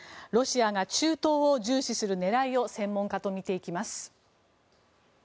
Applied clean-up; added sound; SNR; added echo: none; none; none; none.